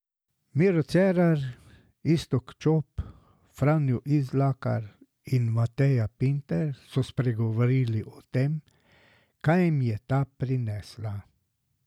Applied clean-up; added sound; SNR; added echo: none; none; none; none.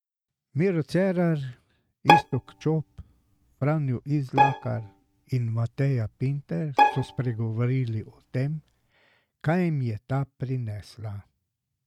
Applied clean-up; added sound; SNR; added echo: neural mask model RNNoise.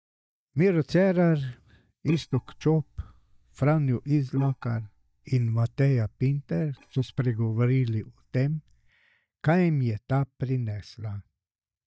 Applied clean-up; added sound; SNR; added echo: neural mask model DeepFilterNet 3.